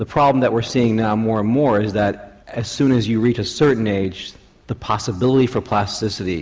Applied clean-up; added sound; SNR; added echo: none; none; none; none.